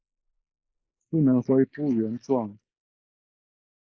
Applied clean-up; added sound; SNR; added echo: neural mask model Resemble Enhance denoiser.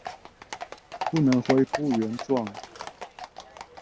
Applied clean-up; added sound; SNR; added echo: none; Livestock, farm animals, working animals; 8 dB; none.